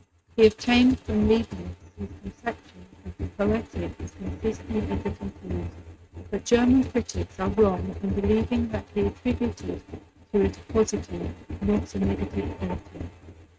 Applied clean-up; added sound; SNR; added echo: neural mask model RNNoise.